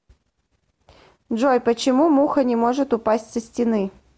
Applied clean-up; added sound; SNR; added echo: none; none; none; none.